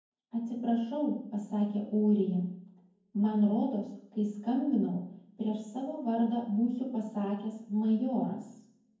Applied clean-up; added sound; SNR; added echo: none; none; none; reverberation time 0.9 s.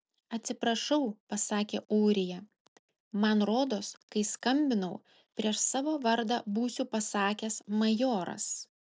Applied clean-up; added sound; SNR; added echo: none; none; none; none.